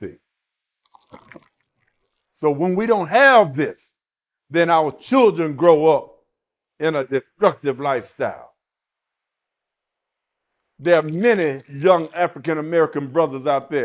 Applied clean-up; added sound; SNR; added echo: neural mask model Resemble Enhance denoiser.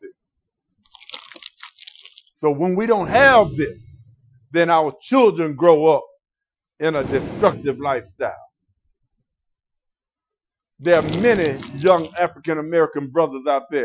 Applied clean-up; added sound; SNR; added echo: classical method Wiener filter.